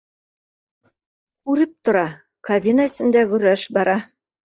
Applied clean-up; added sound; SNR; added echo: neural mask model DeepFilterNet 3.